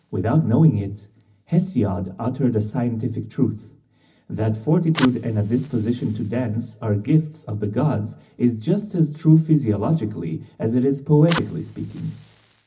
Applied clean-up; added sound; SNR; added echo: none; Fire; 18 dB; reverberation time 0.4 s.